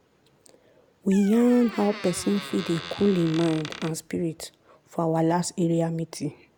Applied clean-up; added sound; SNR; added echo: none; Squeak; 14 dB; none.